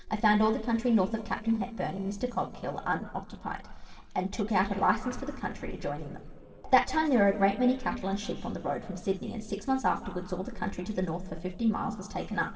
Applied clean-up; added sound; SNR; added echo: neural separator model SepFormer DNS4.